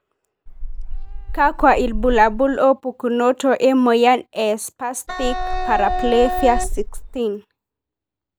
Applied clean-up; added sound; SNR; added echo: none; Meow + Wind instrument, woodwind instrument; 4 dB; none.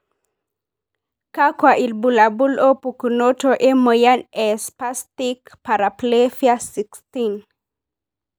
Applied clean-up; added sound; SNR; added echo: none; none; none; none.